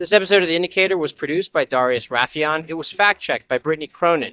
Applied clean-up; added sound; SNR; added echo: neural mask model DeepFilterNet 3.